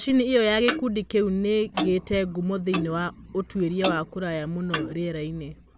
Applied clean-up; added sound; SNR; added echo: none; Clock; 10 dB; none.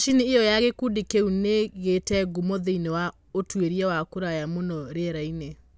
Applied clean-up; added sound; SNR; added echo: none; none; none; none.